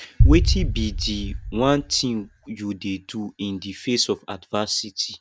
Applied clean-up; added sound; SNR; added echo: none; Boom; -2 dB; none.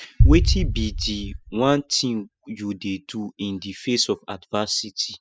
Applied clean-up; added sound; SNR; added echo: classical method spectral subtraction.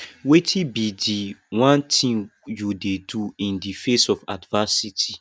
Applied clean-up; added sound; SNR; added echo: none; none; none; none.